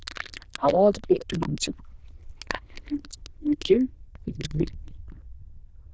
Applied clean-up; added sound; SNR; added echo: neural diffusion model UNIVERSE++.